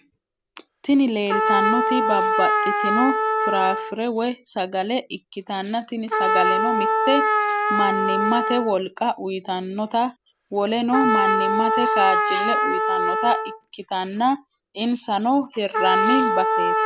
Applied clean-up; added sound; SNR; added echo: none; Trumpet; -1 dB; none.